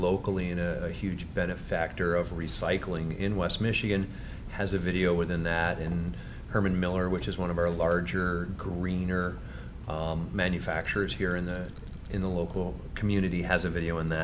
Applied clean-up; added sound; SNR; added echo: none; Rattle / Rattle (instrument); 20 dB; none.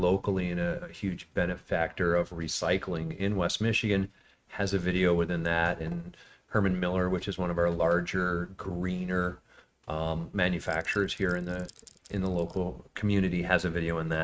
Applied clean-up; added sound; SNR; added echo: neural mask model RNNoise.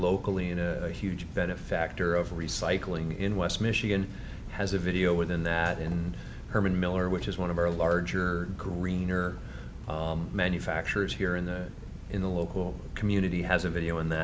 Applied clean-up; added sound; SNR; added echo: none; none; none; none.